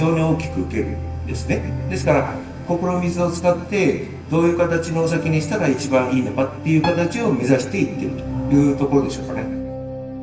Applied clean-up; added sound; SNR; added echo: none; Piano; 15 dB; reverberation time 0.9 s.